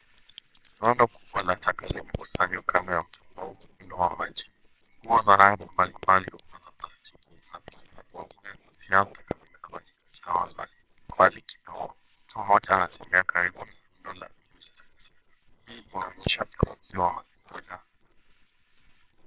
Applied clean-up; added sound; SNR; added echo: neural separator model SepFormer WHAMR!.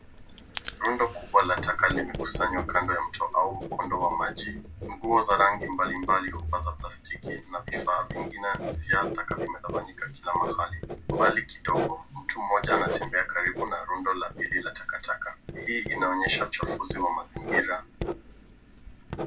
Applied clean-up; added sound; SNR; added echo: none; Writing; 7 dB; reverberation time 0.4 s.